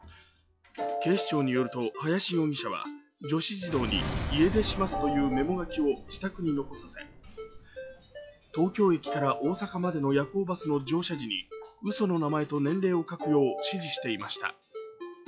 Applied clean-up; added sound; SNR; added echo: classical method log-MMSE.